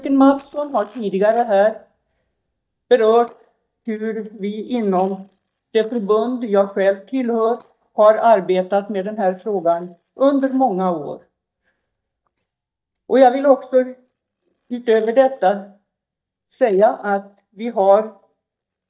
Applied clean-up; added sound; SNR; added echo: neural mask model DeepFilterNet 3.